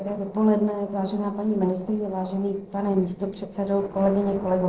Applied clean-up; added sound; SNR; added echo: neural separator model SepFormer DNS4.